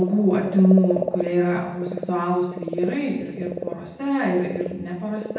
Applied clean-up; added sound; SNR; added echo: none; Frog; 10 dB; reverberation time 0.8 s.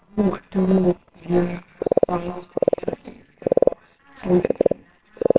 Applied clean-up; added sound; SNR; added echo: neural separator model SepFormer WHAMR!.